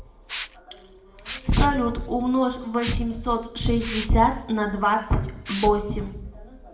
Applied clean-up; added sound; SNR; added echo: none; Liquid; 17 dB; reverberation time 0.7 s.